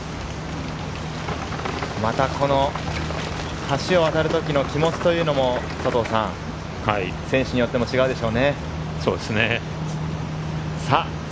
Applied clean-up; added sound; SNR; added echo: none; none; none; none.